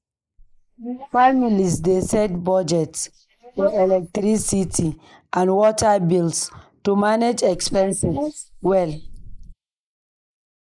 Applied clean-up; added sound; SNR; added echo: neural mask model Resemble Enhance denoiser.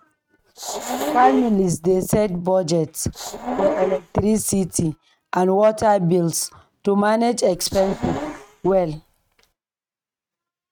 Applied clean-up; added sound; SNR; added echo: neural mask model RNNoise.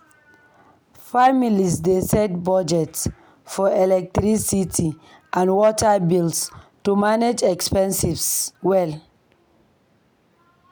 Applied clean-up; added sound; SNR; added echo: none; none; none; none.